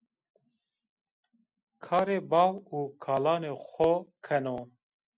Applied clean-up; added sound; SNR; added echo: none; none; none; none.